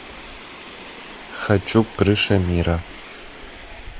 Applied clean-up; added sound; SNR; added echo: none; Subway, metro, underground; 15 dB; none.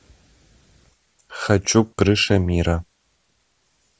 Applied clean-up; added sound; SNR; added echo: none; none; none; none.